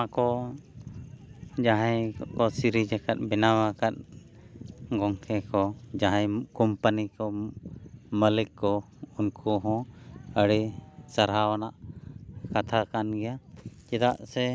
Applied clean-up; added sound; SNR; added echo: none; none; none; none.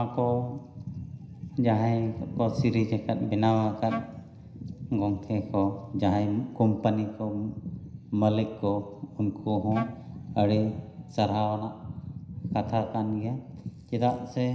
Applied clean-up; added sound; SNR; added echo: none; Wind instrument, woodwind instrument; 8 dB; reverberation time 0.9 s.